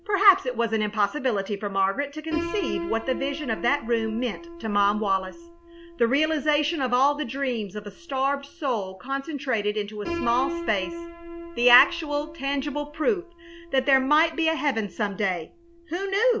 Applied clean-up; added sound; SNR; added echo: none; Piano; 13 dB; none.